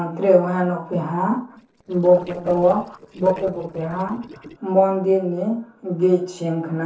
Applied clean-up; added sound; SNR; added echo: neural separator model SepFormer DNS4.